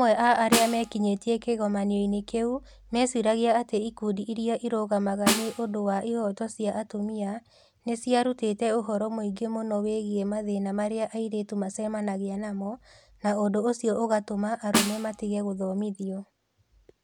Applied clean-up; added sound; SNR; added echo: none; Snare drum; 4 dB; none.